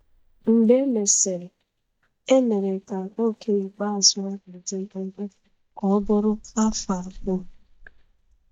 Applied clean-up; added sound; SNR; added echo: neural mask model DeepFilterNet 3.